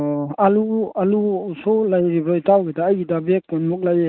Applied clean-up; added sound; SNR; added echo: neural mask model Resemble Enhance denoiser.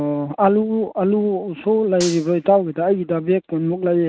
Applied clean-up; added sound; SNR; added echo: none; Gunshot, gunfire; 16 dB; none.